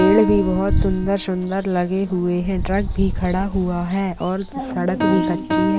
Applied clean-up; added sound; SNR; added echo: none; Piano; 7 dB; none.